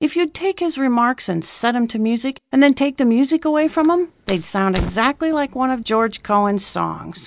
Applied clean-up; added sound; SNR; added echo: none; Fire; 15 dB; none.